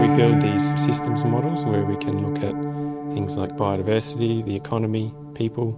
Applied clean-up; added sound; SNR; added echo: none; Piano; 1 dB; none.